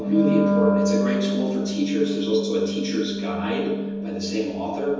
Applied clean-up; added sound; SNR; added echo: none; Wind instrument, woodwind instrument; 0 dB; reverberation time 1.1 s.